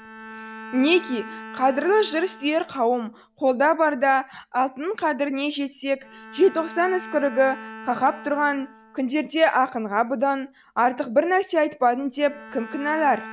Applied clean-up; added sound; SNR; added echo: none; Bowed string instrument; 18 dB; none.